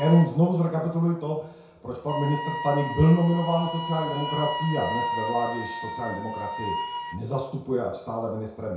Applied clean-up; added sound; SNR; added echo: none; Wind instrument, woodwind instrument; 8 dB; reverberation time 0.6 s.